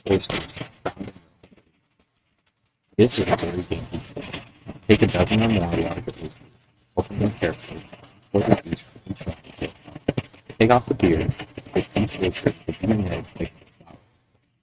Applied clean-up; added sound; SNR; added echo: neural mask model RNNoise.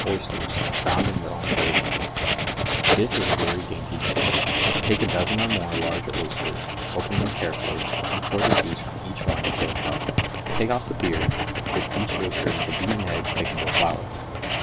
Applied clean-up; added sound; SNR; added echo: none; Writing; -4 dB; none.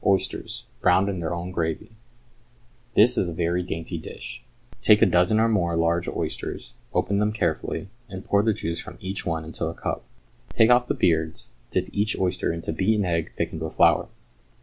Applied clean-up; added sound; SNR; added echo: none; none; none; none.